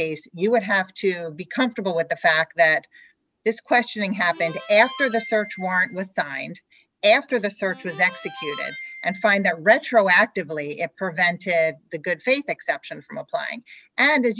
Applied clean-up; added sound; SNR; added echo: none; Harmonica; 15 dB; none.